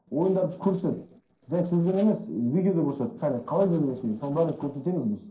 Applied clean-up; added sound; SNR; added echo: neural separator model SepFormer DNS4.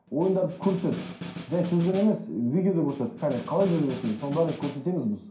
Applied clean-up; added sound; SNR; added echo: none; Snare drum; 13 dB; reverberation time 0.5 s.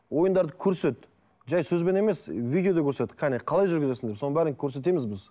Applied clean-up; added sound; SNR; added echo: none; none; none; none.